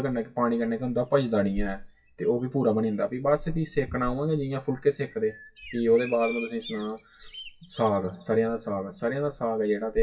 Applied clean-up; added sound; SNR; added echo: classical method WPE with log-MMSE.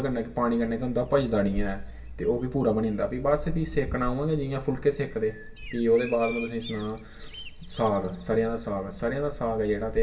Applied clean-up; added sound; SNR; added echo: none; Bird vocalization, bird call, bird song; 10 dB; reverberation time 0.1 s.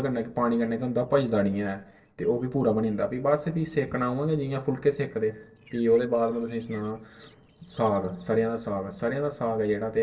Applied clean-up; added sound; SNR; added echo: neural separator model SepFormer DNS4.